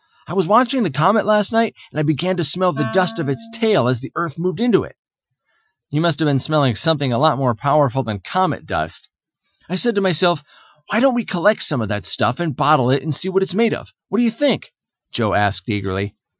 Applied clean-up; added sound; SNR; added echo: classical method Wiener filter.